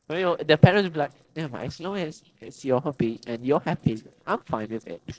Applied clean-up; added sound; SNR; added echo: neural separator model SepFormer DNS4.